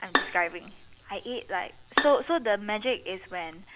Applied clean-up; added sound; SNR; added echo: none; Bowed string instrument; 5 dB; none.